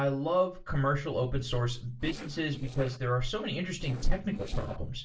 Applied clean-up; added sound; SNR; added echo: neural separator model SepFormer DNS4.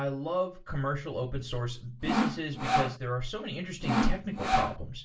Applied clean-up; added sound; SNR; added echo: none; Sawing; -3 dB; reverberation time 0.3 s.